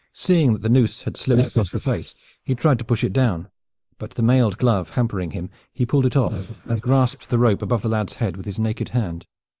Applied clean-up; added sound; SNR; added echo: neural mask model Resemble Enhance denoiser.